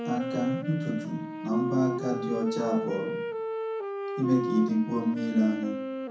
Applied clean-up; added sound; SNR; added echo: none; Wind instrument, woodwind instrument; 4 dB; reverberation time 0.6 s.